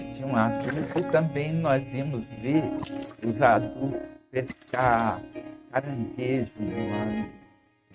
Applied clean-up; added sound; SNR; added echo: neural mask model RNNoise.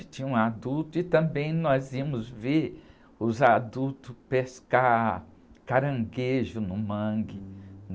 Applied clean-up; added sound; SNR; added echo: none; none; none; none.